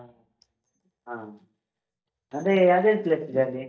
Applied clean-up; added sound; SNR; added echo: neural mask model DeepFilterNet 3.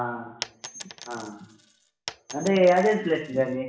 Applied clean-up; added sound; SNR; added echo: classical method WPE with log-MMSE.